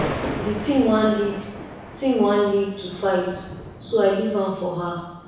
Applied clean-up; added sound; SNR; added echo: none; Thunder; 11 dB; reverberation time 1.0 s.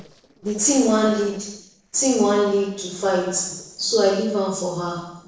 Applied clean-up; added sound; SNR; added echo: neural separator model SepFormer DNS4.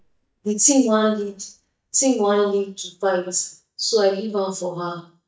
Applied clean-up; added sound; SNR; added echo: neural mask model DeepFilterNet 3.